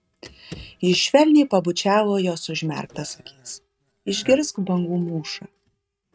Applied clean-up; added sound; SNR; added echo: neural mask model RNNoise.